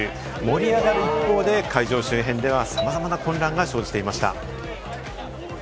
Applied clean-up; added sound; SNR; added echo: none; Marimba, xylophone; 12 dB; none.